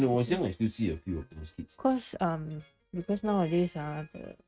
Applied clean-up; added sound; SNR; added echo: neural mask model RNNoise.